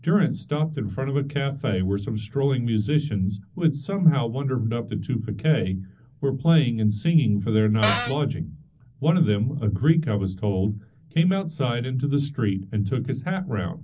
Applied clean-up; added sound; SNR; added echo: none; Cupboard open or close; -1 dB; reverberation time 0.4 s.